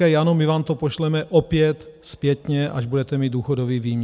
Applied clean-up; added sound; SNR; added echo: none; none; none; none.